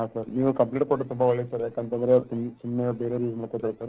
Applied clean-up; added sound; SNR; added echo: neural separator model SepFormer DNS4.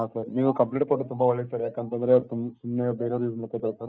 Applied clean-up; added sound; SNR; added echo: neural mask model DeepFilterNet 3.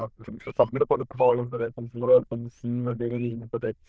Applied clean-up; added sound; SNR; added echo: neural diffusion model UNIVERSE++.